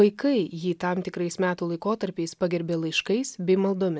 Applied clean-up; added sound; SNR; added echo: none; none; none; none.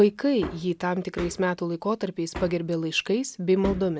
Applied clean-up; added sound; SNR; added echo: none; Hammer; 15 dB; none.